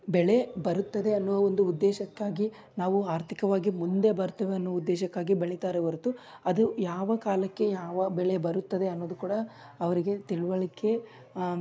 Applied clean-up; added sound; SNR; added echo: none; none; none; none.